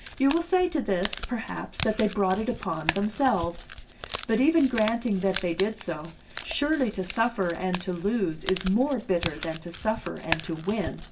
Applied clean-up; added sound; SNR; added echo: none; Crumpling, crinkling; 10 dB; reverberation time 0.2 s.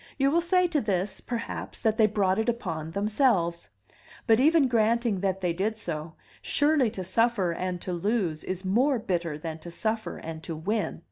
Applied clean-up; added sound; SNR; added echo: none; none; none; none.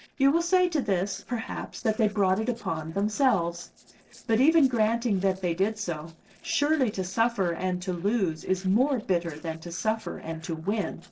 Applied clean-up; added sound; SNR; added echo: neural separator model SepFormer DNS4.